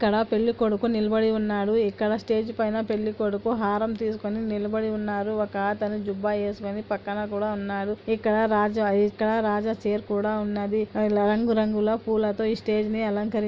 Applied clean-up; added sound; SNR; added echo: none; none; none; none.